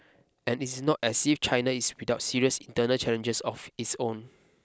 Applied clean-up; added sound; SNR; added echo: none; none; none; none.